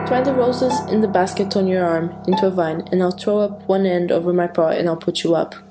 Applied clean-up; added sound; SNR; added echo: none; Bowed string instrument + Piano; 11 dB; none.